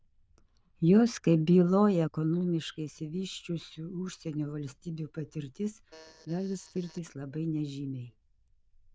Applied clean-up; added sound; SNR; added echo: neural diffusion model UNIVERSE++.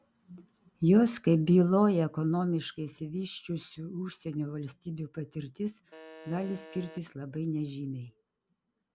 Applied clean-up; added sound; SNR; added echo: none; Alarm; 19 dB; none.